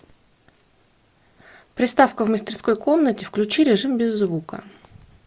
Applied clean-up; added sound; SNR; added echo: none; none; none; none.